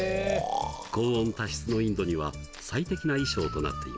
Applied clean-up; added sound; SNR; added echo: none; Breathing; 8 dB; none.